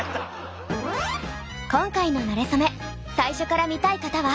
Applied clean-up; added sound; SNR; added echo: none; none; none; none.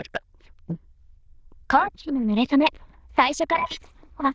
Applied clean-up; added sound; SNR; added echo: neural diffusion model UNIVERSE++.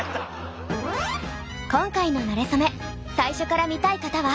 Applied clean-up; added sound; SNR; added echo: none; Bowed string instrument; 17 dB; none.